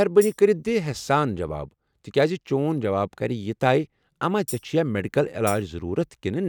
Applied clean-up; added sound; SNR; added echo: none; Tambourine; 19 dB; none.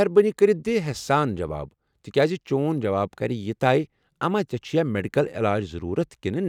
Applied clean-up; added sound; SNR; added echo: none; none; none; none.